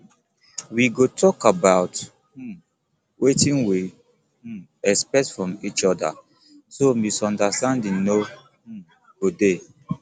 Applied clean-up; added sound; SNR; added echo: none; none; none; none.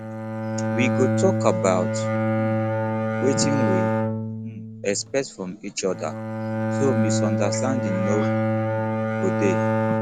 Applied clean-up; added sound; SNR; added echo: none; Bowed string instrument; -4 dB; none.